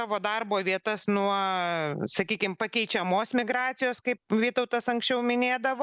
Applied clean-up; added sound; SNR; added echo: none; none; none; none.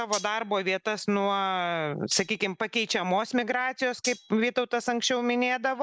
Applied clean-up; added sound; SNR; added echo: none; Cutlery, silverware; 14 dB; none.